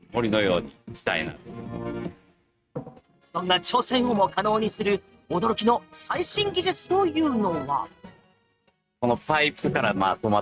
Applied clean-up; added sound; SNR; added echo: neural mask model RNNoise.